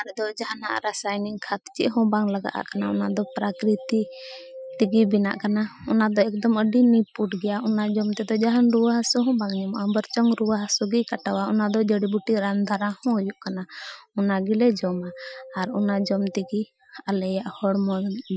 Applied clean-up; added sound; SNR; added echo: classical method Wiener filter.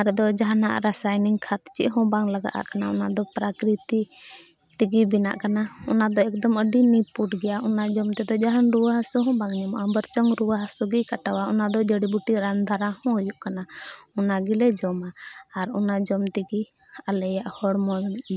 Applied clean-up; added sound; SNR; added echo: none; none; none; none.